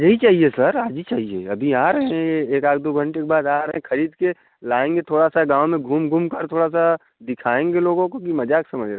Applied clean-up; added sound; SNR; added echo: none; none; none; none.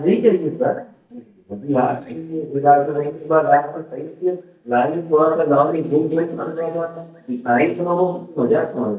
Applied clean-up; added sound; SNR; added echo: neural mask model DeepFilterNet 3.